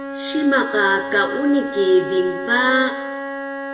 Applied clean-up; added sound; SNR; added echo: none; Wind instrument, woodwind instrument; 8 dB; reverberation time 0.9 s.